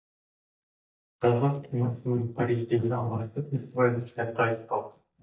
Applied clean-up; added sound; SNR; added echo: neural mask model DeepFilterNet 3.